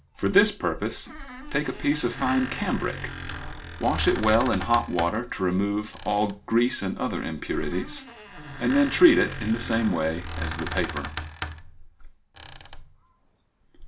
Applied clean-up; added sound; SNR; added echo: none; Squeak; 11 dB; reverberation time 0.2 s.